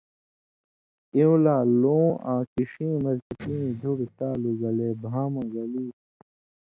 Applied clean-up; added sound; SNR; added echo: neural mask model RNNoise.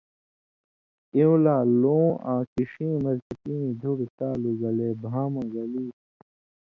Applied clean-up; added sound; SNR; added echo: none; none; none; none.